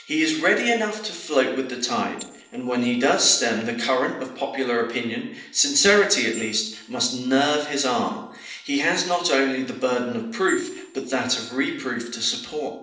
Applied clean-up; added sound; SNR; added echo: neural separator model SepFormer DNS4.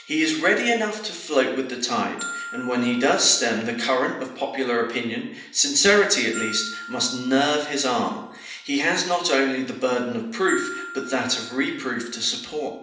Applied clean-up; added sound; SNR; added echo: none; Glockenspiel; 17 dB; reverberation time 0.8 s.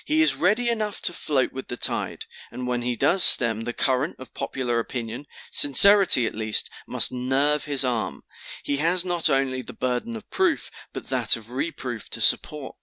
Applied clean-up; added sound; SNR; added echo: none; none; none; none.